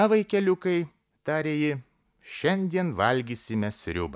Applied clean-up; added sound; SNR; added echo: none; none; none; none.